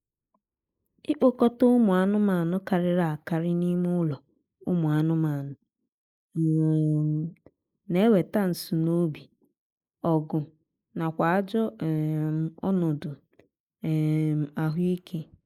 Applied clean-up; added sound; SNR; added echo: neural mask model Resemble Enhance denoiser.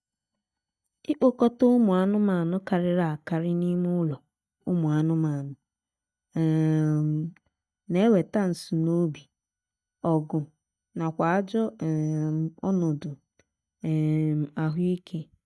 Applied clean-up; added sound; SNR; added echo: neural mask model DeepFilterNet 3.